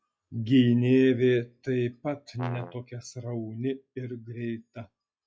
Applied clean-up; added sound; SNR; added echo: classical method log-MMSE.